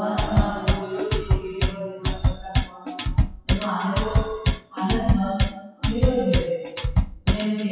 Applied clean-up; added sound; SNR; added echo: classical method WPE with log-MMSE.